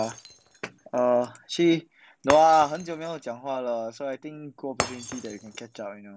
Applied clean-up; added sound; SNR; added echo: none; Shatter; 13 dB; none.